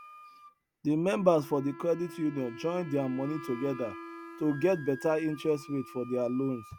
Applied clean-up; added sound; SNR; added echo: none; Wind instrument, woodwind instrument + Wind instrument, woodwind instrument; 15 dB; none.